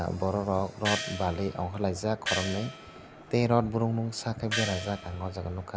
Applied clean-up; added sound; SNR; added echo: none; Gong; 7 dB; none.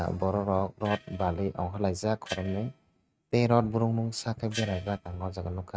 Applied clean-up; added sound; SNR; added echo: neural mask model RNNoise.